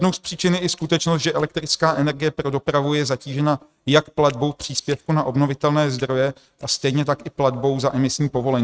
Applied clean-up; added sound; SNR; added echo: neural mask model RNNoise.